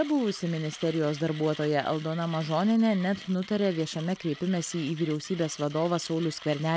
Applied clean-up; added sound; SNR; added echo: none; Mechanisms; 18 dB; none.